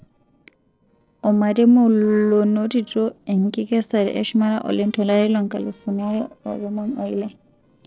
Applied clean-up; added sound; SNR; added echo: neural separator model SepFormer DNS4.